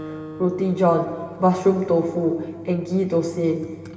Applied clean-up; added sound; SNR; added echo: none; Acoustic guitar; 19 dB; reverberation time 2.3 s.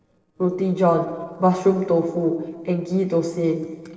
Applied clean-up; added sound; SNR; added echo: neural separator model SepFormer DNS4.